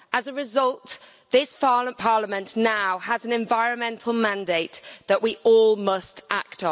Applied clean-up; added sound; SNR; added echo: none; none; none; none.